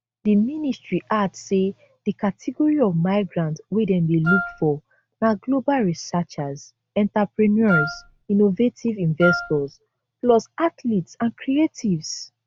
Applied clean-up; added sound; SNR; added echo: none; Wind instrument, woodwind instrument; 4 dB; none.